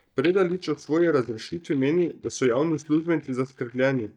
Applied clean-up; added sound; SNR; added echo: neural mask model DeepFilterNet 3.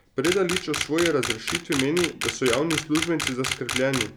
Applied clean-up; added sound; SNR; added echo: none; Camera; 5 dB; none.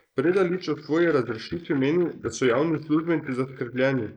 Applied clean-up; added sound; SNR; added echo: neural mask model Resemble Enhance denoiser.